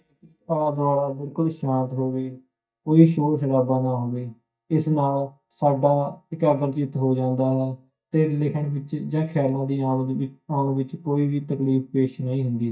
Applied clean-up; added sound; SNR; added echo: neural mask model DeepFilterNet 3.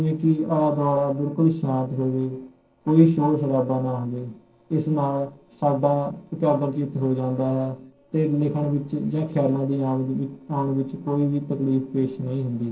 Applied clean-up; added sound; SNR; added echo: neural separator model SepFormer DNS4.